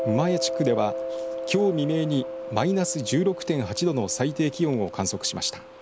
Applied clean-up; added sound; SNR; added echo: none; Mallet percussion; 7 dB; none.